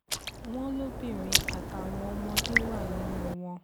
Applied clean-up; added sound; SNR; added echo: none; Raindrop; -5 dB; none.